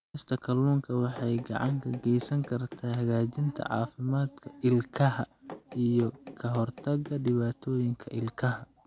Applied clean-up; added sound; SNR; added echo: none; Run; 18 dB; none.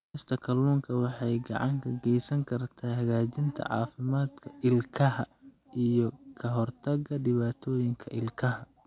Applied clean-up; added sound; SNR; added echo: none; none; none; none.